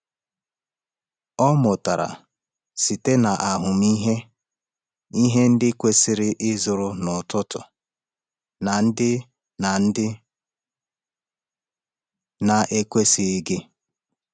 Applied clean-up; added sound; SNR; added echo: none; none; none; none.